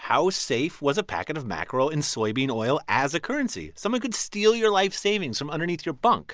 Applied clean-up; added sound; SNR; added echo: none; none; none; none.